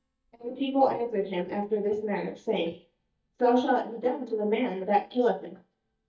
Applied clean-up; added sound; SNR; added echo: neural mask model DeepFilterNet 3.